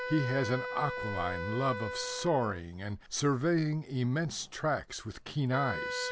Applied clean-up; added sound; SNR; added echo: none; Wind instrument, woodwind instrument; 8 dB; none.